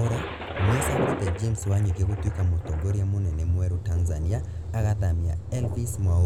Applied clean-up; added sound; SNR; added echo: none; Thunder; 10 dB; none.